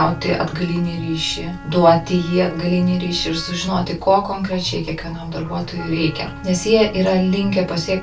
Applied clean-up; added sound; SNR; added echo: none; Wind instrument, woodwind instrument; 19 dB; reverberation time 0.2 s.